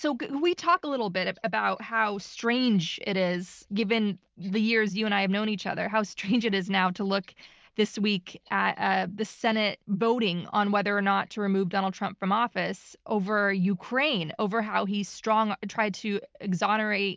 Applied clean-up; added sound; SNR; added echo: none; none; none; none.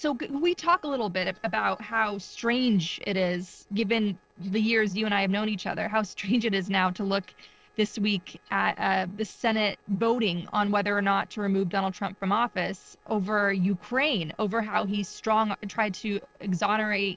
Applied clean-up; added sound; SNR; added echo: neural separator model SepFormer DNS4.